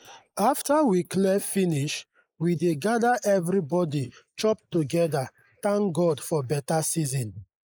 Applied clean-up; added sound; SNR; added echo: neural mask model Resemble Enhance denoiser.